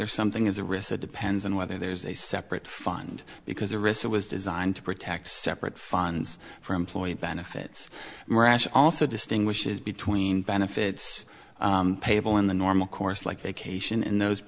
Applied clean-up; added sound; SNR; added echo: none; none; none; none.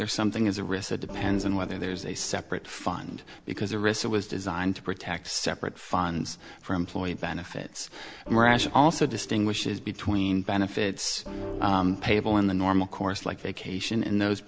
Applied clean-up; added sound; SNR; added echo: none; Organ; 12 dB; none.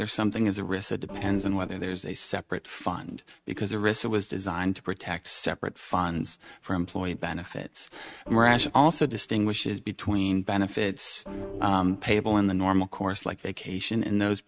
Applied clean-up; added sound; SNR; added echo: neural mask model RNNoise.